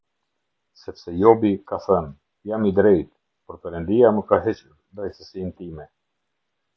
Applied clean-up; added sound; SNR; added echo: none; none; none; none.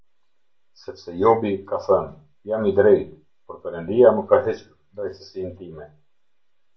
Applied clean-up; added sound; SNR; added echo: none; none; none; reverberation time 0.2 s.